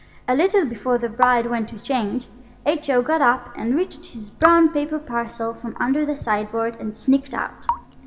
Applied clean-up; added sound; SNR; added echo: none; Raindrop / Drip; 12 dB; reverberation time 2.8 s.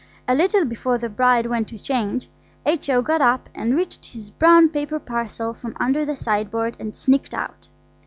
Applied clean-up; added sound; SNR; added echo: none; none; none; none.